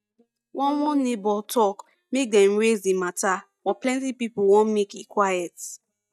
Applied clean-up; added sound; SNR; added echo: neural mask model DeepFilterNet 3.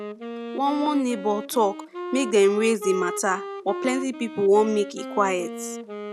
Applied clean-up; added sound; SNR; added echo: none; Wind instrument, woodwind instrument; 10 dB; none.